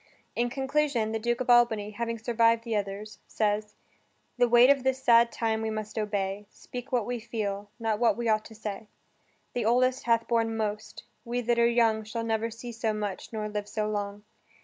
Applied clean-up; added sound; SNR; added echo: none; none; none; none.